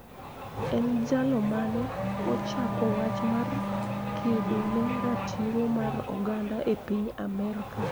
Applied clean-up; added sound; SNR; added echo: none; Race car, auto racing / Accelerating, revving, vroom; 3 dB; none.